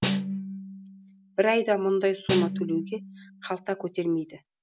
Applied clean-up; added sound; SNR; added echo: none; Snare drum; 4 dB; none.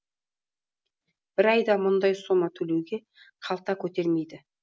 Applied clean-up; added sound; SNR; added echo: none; none; none; none.